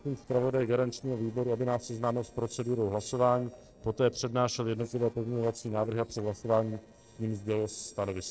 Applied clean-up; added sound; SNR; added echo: neural separator model SepFormer DNS4.